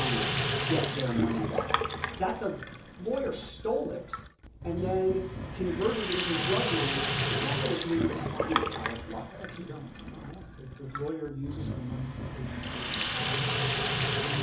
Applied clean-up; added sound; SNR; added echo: none; Sink (filling or washing); -1 dB; reverberation time 0.7 s.